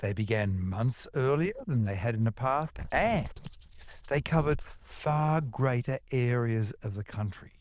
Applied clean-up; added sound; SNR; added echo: neural diffusion model UNIVERSE++.